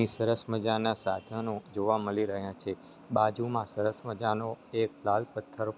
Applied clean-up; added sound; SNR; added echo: none; none; none; none.